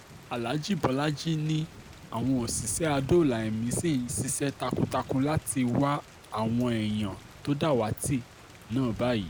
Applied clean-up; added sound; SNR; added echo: none; Thunder / Rain; 17 dB; none.